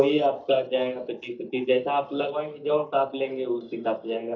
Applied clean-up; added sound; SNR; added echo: neural mask model DeepFilterNet 3.